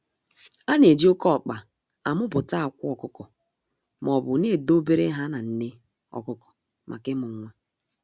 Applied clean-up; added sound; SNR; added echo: none; none; none; none.